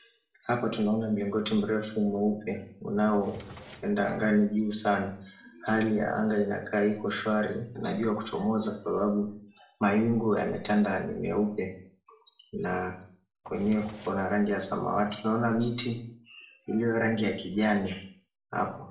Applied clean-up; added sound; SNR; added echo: none; Drawer open or close; 19 dB; reverberation time 0.5 s.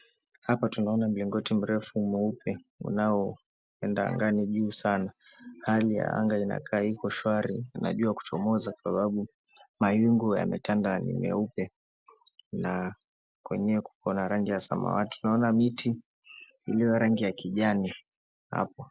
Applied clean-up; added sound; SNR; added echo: none; none; none; none.